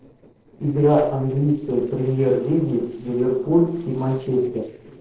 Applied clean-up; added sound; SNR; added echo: neural separator model SepFormer DNS4.